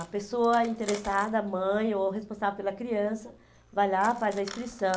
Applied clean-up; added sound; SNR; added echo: none; Coin (dropping); 19 dB; none.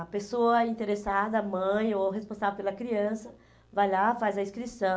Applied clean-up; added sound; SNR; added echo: none; none; none; none.